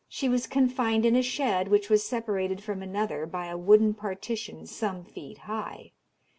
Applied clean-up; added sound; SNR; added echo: none; none; none; none.